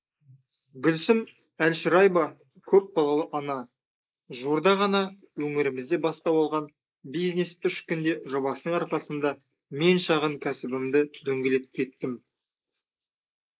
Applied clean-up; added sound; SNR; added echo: neural mask model Resemble Enhance denoiser.